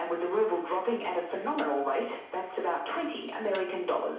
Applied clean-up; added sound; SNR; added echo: none; Snare drum; 19 dB; reverberation time 0.6 s.